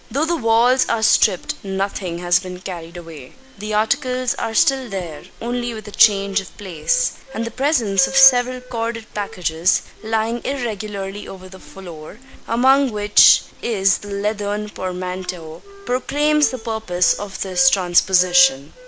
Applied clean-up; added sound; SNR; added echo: none; Wind instrument, woodwind instrument + Walk, footsteps; 18 dB; none.